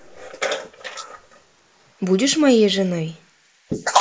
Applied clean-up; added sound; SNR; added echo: neural mask model Resemble Enhance denoiser.